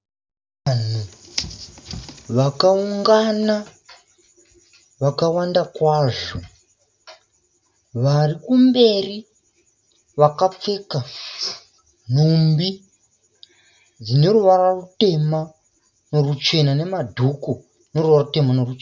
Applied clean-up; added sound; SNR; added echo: none; none; none; none.